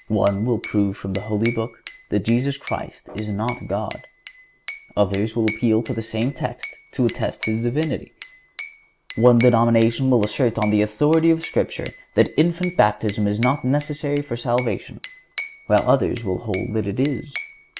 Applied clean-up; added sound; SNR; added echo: none; Glass / Bell; 17 dB; none.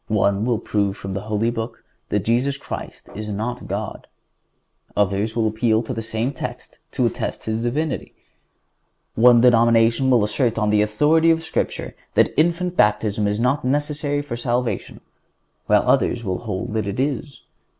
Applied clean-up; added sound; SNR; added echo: none; none; none; none.